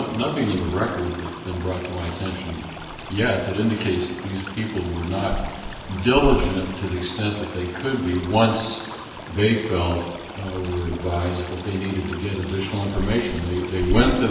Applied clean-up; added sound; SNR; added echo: none; Stream; 8 dB; reverberation time 1.0 s.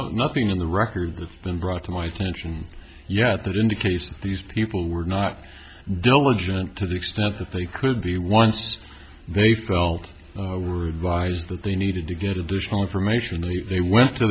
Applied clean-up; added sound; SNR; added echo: none; none; none; none.